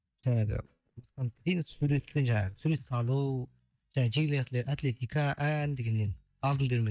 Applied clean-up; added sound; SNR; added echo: neural mask model DeepFilterNet 3.